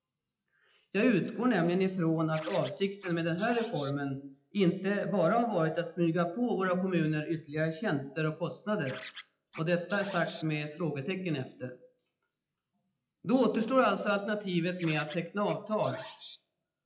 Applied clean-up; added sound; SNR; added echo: classical method WPE with log-MMSE.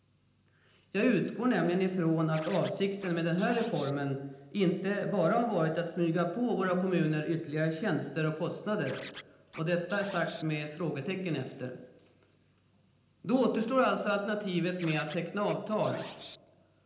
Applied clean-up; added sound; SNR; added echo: none; Scratching (performance technique); 19 dB; reverberation time 0.9 s.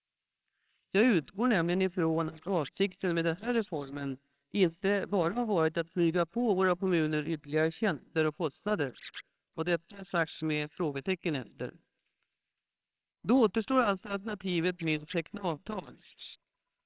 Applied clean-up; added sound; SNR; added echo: neural separator model SepFormer WHAMR!.